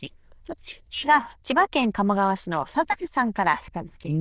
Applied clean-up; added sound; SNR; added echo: neural diffusion model UNIVERSE++.